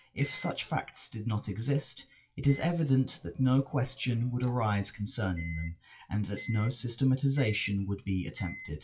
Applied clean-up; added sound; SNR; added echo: classical method WPE with log-MMSE.